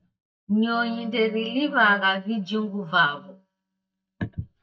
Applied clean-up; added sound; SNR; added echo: neural mask model DeepFilterNet 3.